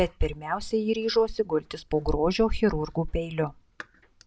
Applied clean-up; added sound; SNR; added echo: none; none; none; none.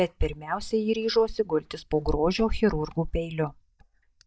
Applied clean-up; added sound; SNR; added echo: neural mask model DeepFilterNet 3.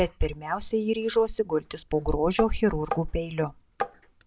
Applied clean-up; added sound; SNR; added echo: none; Tap; 7 dB; none.